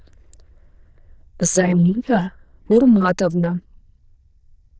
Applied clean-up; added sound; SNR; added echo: neural diffusion model UNIVERSE++.